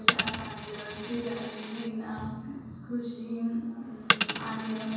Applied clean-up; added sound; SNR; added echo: none; Coin (dropping); -4 dB; reverberation time 1.3 s.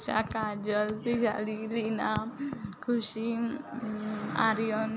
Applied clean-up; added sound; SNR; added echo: none; none; none; none.